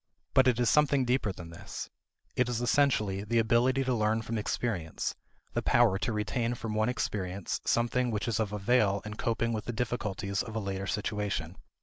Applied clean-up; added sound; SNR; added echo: none; none; none; none.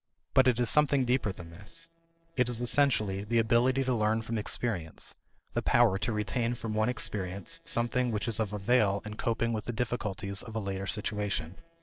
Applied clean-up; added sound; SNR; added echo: neural separator model SepFormer DNS4.